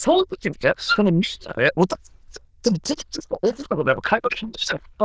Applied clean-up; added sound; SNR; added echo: neural diffusion model UNIVERSE++.